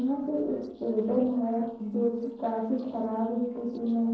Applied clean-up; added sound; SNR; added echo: neural separator model SepFormer DNS4.